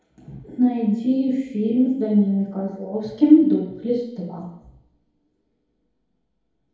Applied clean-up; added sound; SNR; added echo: none; none; none; reverberation time 2.0 s.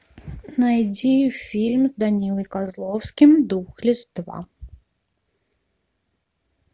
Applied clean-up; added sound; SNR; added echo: none; none; none; none.